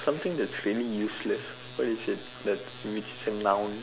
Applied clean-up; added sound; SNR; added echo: none; none; none; none.